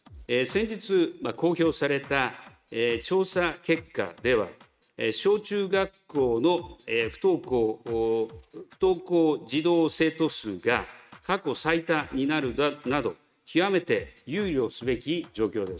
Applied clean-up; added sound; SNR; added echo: neural mask model RNNoise.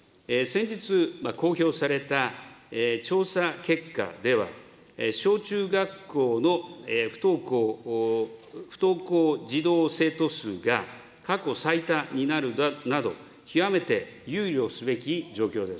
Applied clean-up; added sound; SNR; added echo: none; none; none; none.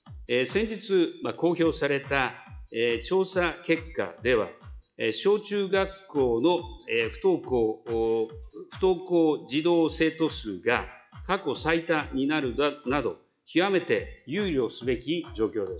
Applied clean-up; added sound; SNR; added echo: classical method log-MMSE.